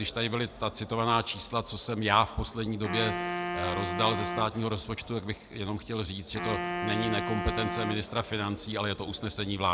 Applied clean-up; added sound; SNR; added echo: none; Wind instrument, woodwind instrument; 5 dB; none.